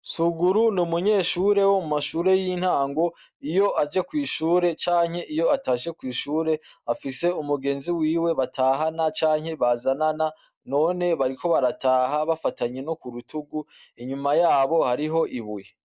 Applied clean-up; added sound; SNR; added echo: none; none; none; none.